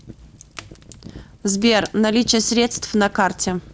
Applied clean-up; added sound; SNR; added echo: none; Fire; 19 dB; none.